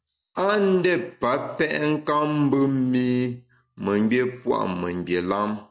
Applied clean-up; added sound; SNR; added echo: none; none; none; none.